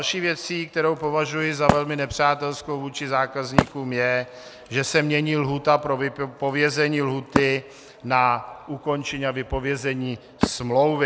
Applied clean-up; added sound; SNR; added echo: none; Wood; 8 dB; none.